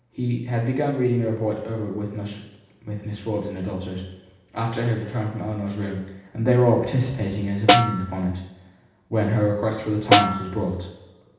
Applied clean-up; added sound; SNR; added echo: none; Snare drum; -3 dB; reverberation time 0.9 s.